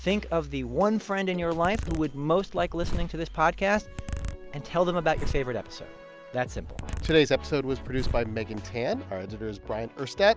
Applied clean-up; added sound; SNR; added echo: none; Zipper (clothing); 7 dB; none.